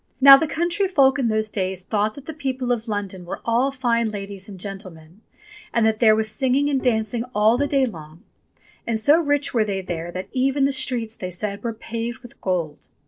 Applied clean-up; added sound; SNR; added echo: neural separator model SepFormer DNS4.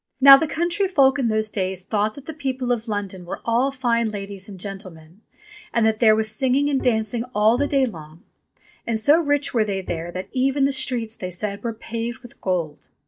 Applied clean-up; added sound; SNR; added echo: neural mask model DeepFilterNet 3.